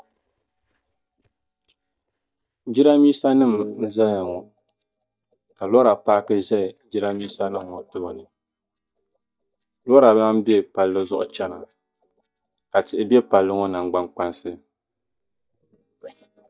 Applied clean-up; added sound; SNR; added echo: neural mask model DeepFilterNet 3.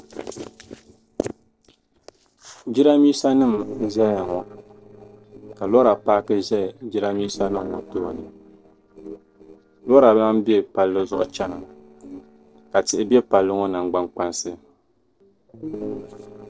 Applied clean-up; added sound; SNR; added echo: neural separator model SepFormer DNS4.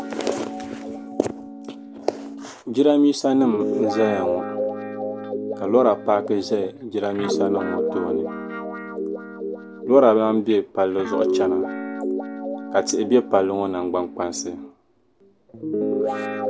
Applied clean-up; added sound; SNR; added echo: none; Guitar; 5 dB; none.